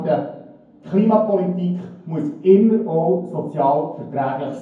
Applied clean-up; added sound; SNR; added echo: none; none; none; reverberation time 0.9 s.